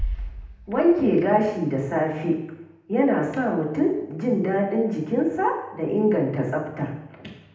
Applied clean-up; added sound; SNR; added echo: none; Bass drum; 15 dB; reverberation time 0.8 s.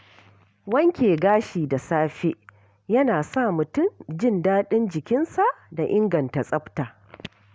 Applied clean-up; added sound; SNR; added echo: none; none; none; none.